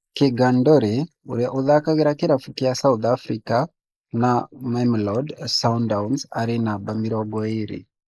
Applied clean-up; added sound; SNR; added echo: neural mask model Resemble Enhance denoiser.